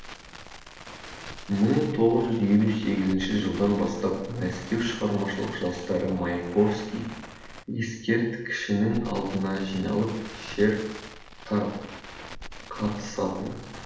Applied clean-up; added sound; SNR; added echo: none; Crackle; 15 dB; reverberation time 0.8 s.